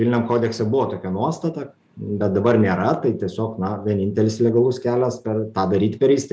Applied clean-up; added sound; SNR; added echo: none; none; none; none.